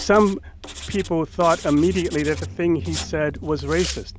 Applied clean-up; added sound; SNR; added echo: none; Writing + Engine / Car; 11 dB; none.